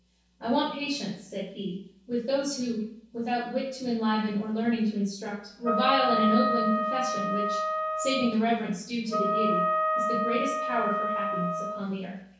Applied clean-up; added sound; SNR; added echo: none; Wind instrument, woodwind instrument; -1 dB; reverberation time 0.6 s.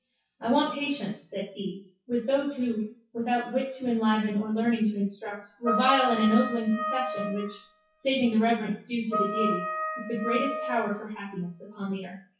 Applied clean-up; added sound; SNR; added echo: classical method WPE with log-MMSE.